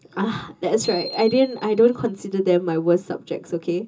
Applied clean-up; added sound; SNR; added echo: none; Bicycle bell; 18 dB; reverberation time 0.2 s.